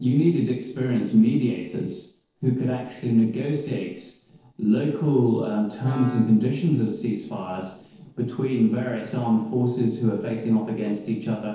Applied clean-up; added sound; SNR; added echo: neural separator model SepFormer DNS4.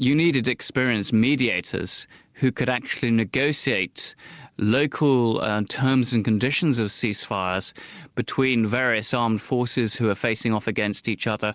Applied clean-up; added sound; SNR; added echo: none; none; none; none.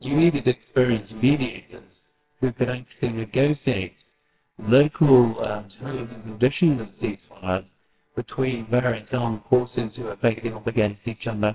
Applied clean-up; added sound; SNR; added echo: neural separator model SepFormer WHAMR!.